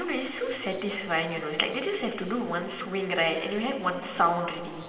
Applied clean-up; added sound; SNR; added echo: none; none; none; reverberation time 2.9 s.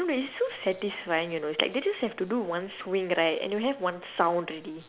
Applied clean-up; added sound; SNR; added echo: none; none; none; none.